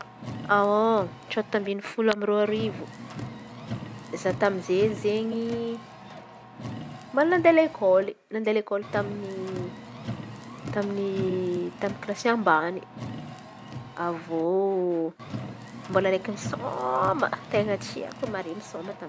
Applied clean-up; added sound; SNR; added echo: none; Car; 12 dB; none.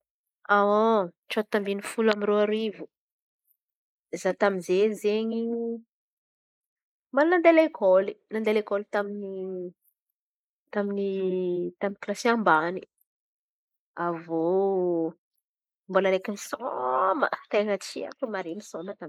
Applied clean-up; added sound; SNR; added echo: neural mask model Resemble Enhance denoiser.